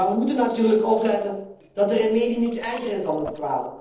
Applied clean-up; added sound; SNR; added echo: neural separator model SepFormer DNS4.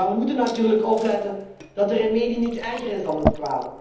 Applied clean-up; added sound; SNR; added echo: none; Fill (with liquid) / Glass; 8 dB; reverberation time 1.3 s.